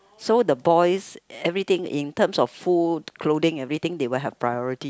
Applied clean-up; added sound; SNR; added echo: none; none; none; none.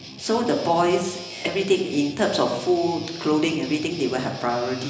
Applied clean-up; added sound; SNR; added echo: none; Guitar; 15 dB; reverberation time 1.0 s.